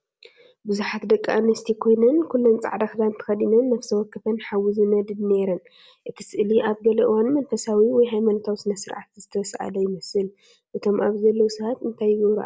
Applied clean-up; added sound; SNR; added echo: none; none; none; none.